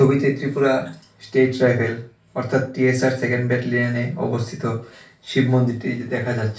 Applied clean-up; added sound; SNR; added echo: none; none; none; reverberation time 0.3 s.